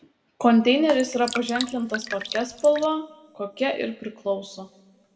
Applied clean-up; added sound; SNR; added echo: none; Drip; 10 dB; reverberation time 1.2 s.